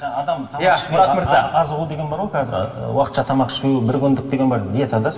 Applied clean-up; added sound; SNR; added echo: none; none; none; reverberation time 1.9 s.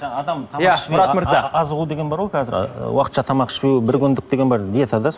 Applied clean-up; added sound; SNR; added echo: none; none; none; none.